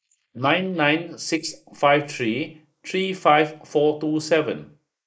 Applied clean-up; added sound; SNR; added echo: neural mask model Resemble Enhance denoiser.